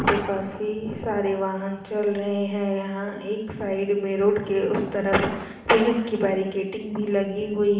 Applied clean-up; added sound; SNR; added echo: none; none; none; reverberation time 0.9 s.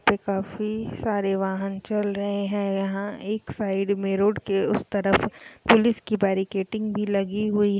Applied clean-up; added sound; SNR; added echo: none; none; none; none.